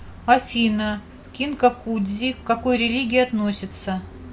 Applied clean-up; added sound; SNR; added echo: none; Gull, seagull; 18 dB; none.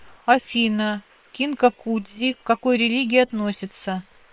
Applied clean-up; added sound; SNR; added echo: neural separator model SepFormer WHAM!.